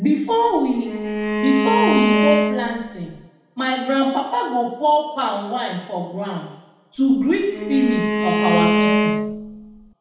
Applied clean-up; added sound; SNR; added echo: none; Bowed string instrument; 0 dB; reverberation time 0.9 s.